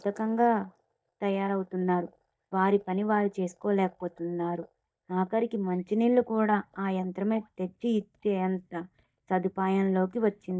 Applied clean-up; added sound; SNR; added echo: neural mask model DeepFilterNet 3.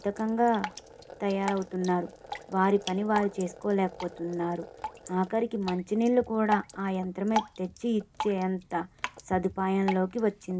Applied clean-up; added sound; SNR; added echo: none; Drip; 11 dB; reverberation time 0.3 s.